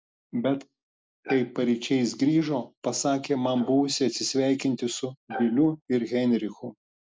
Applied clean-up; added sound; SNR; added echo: neural mask model Resemble Enhance denoiser.